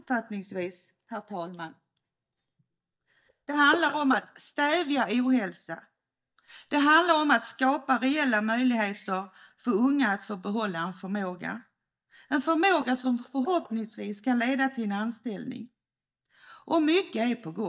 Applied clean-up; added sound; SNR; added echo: neural mask model DeepFilterNet 3.